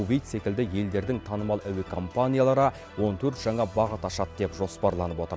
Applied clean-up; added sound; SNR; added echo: none; none; none; none.